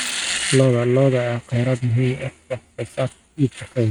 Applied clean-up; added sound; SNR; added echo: neural mask model RNNoise.